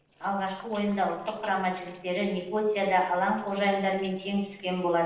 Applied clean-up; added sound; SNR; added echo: neural separator model SepFormer DNS4.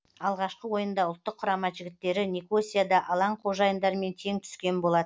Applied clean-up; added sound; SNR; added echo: none; none; none; none.